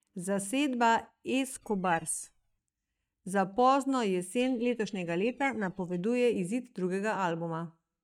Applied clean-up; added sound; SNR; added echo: neural mask model DeepFilterNet 3.